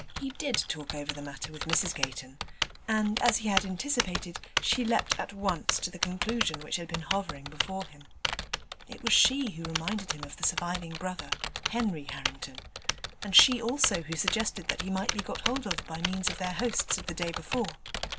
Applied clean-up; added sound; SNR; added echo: none; Typing; 3 dB; none.